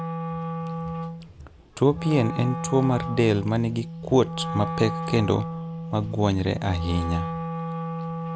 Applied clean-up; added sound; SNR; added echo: none; Wind instrument, woodwind instrument; 6 dB; none.